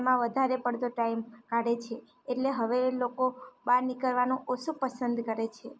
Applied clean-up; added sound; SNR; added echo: none; none; none; none.